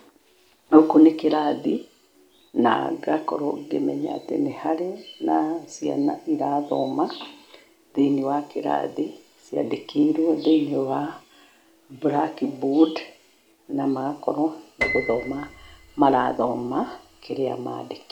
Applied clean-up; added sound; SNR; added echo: none; Piano; 10 dB; none.